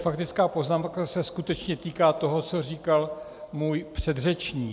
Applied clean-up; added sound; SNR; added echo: none; none; none; none.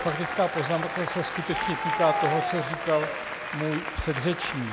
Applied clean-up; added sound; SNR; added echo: none; Applause; 2 dB; none.